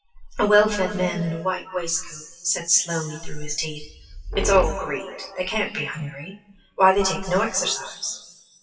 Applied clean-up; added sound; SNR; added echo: classical method WPE with log-MMSE.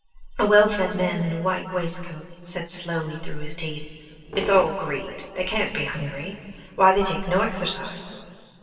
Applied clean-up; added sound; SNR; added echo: neural separator model SepFormer DNS4.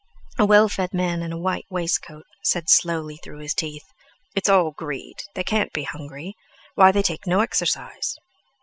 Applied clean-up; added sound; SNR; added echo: none; none; none; none.